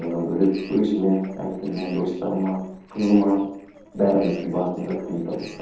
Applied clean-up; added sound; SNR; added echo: neural separator model SepFormer DNS4.